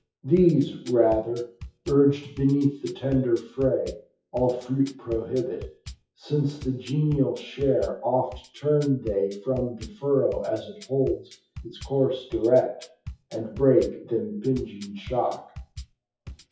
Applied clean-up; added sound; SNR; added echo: classical method WPE with log-MMSE.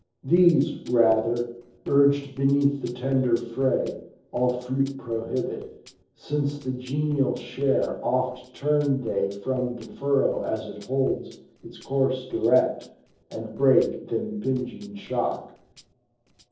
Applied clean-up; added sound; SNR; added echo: neural separator model SepFormer DNS4.